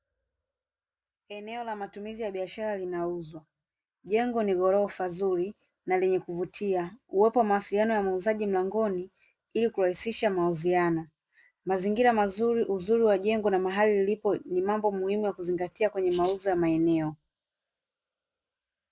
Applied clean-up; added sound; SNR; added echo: neural mask model Resemble Enhance denoiser.